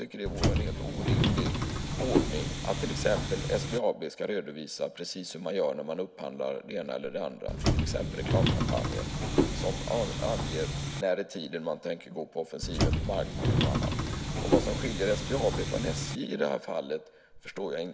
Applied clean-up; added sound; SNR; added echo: none; Subway, metro, underground; -4 dB; none.